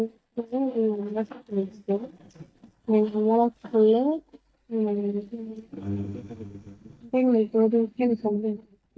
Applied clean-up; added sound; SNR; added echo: neural mask model DeepFilterNet 3.